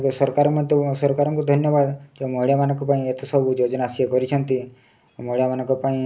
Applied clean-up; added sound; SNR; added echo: none; none; none; none.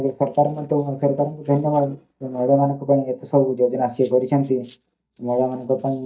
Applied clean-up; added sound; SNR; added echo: neural mask model DeepFilterNet 3.